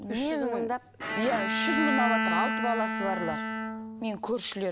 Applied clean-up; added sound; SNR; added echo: none; Bowed string instrument; 1 dB; none.